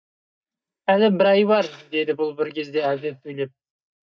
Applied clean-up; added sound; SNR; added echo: neural mask model DeepFilterNet 3.